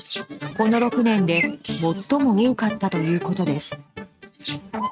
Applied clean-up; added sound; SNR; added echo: neural mask model RNNoise.